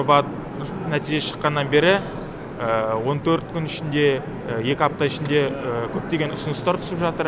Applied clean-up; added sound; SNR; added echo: none; none; none; none.